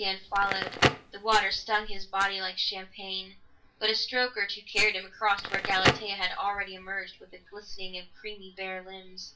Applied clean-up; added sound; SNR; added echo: none; Crackle; 5 dB; reverberation time 0.2 s.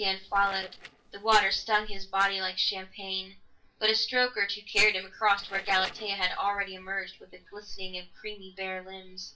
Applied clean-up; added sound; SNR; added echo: neural separator model SepFormer DNS4.